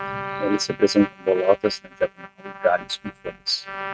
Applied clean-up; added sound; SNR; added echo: neural mask model RNNoise.